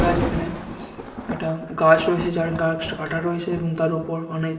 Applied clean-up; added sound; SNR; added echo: none; Thunder; 7 dB; reverberation time 0.8 s.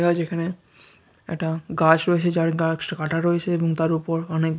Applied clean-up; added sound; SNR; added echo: none; none; none; none.